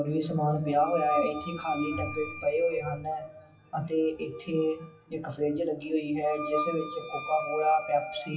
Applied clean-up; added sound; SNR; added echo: classical method WPE with log-MMSE.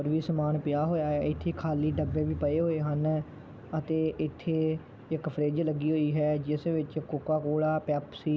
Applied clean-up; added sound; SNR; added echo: none; none; none; none.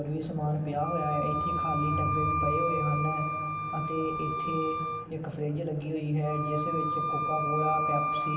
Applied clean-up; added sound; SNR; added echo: none; Wind instrument, woodwind instrument; 1 dB; reverberation time 2.7 s.